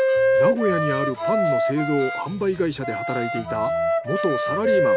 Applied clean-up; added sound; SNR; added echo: none; Wind instrument, woodwind instrument; -3 dB; none.